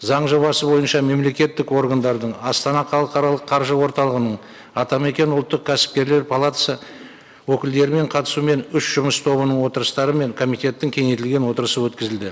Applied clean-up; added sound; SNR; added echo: none; none; none; none.